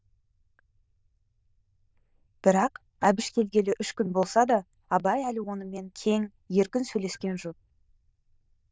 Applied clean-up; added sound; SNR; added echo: neural diffusion model UNIVERSE++.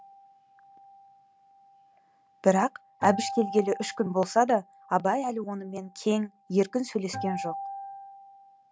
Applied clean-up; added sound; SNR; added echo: none; Acoustic guitar; 13 dB; none.